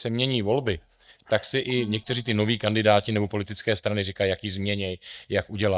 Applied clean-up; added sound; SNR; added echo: neural mask model DeepFilterNet 3.